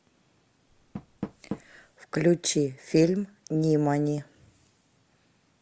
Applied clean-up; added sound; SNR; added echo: none; Door; 18 dB; none.